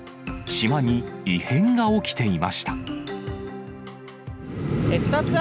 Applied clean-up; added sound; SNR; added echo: none; none; none; none.